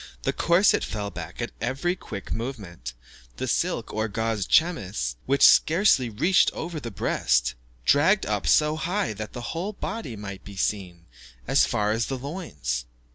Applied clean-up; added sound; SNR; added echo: none; none; none; none.